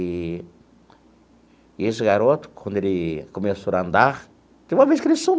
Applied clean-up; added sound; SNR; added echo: none; none; none; none.